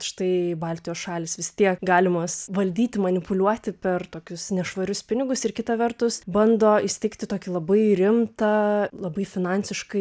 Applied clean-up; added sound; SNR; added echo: none; none; none; none.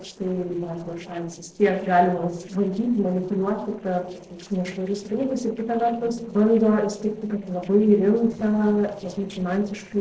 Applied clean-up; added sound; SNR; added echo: neural separator model SepFormer DNS4.